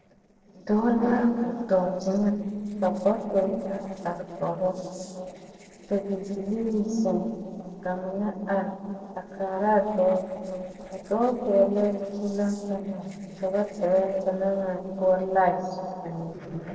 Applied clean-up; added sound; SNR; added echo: neural separator model SepFormer DNS4.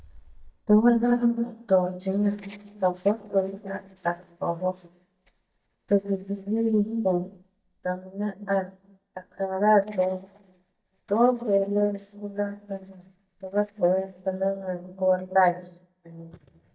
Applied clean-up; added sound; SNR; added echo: neural mask model DeepFilterNet 3.